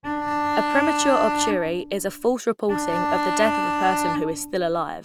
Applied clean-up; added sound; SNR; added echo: none; Bowed string instrument; 1 dB; none.